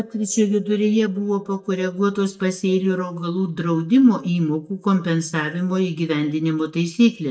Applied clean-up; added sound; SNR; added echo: neural mask model DeepFilterNet 3.